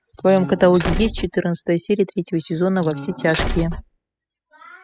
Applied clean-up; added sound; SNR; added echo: classical method spectral subtraction.